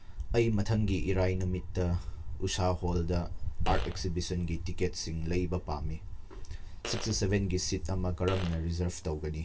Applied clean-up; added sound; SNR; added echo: none; Fart; 16 dB; reverberation time 0.2 s.